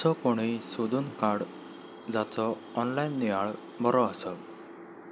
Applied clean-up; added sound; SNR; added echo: none; none; none; none.